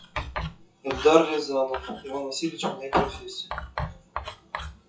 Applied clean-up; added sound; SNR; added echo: classical method WPE with log-MMSE.